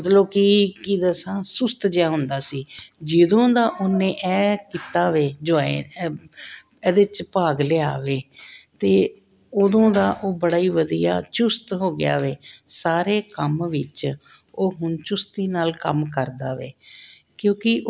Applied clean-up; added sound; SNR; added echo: none; none; none; none.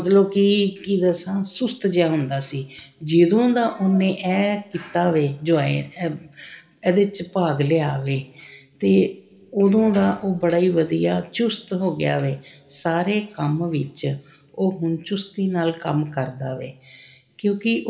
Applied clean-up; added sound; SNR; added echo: none; none; none; reverberation time 1.9 s.